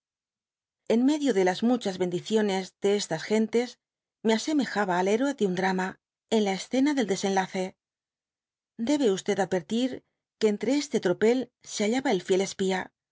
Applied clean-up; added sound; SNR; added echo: none; none; none; none.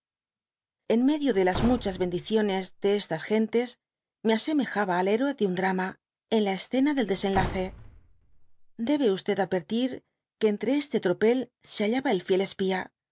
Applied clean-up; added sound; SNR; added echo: none; Slam / Wood; 11 dB; none.